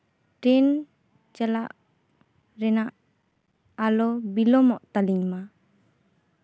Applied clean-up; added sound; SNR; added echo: none; none; none; none.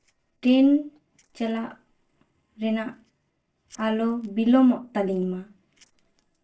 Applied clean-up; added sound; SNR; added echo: neural separator model SepFormer DNS4.